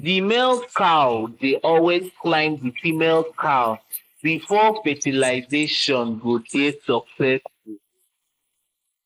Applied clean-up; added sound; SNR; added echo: neural mask model Resemble Enhance denoiser.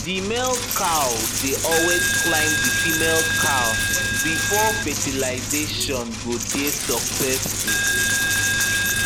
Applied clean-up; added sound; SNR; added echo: none; Coin (dropping); -4 dB; none.